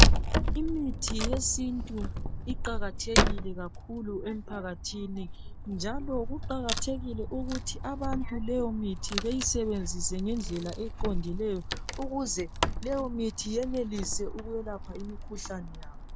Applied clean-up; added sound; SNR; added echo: none; Wood; -3 dB; none.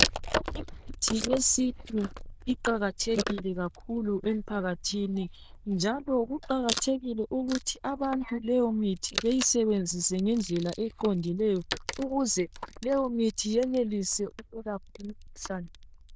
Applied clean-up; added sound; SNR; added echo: neural diffusion model UNIVERSE++.